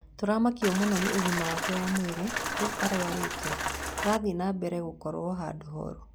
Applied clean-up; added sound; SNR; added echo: none; Rain; 2 dB; none.